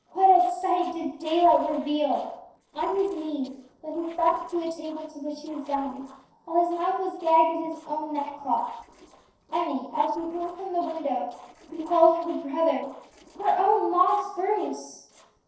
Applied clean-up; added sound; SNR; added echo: neural separator model SepFormer DNS4.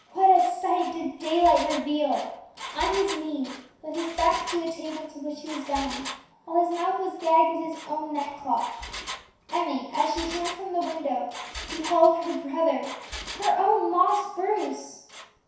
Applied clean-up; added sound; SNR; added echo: none; Engine; 14 dB; reverberation time 0.7 s.